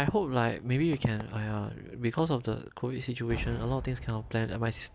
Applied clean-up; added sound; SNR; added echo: none; Cheering / Fireworks; 13 dB; none.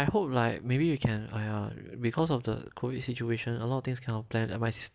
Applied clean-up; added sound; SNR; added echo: none; none; none; none.